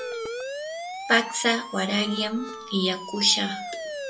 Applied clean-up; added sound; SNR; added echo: none; Siren; 8 dB; reverberation time 0.2 s.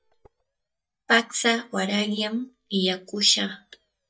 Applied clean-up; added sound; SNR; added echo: neural mask model DeepFilterNet 3.